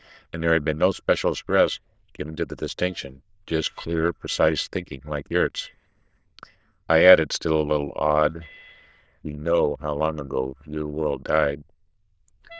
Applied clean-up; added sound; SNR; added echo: neural diffusion model UNIVERSE++.